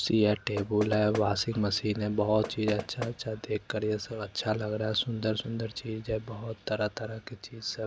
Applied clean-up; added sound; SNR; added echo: none; Knock; 10 dB; none.